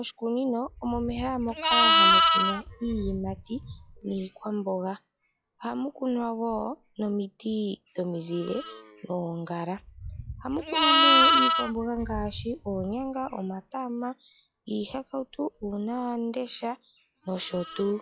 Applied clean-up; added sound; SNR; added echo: classical method log-MMSE.